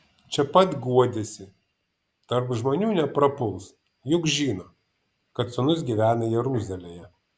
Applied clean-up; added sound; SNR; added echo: none; none; none; none.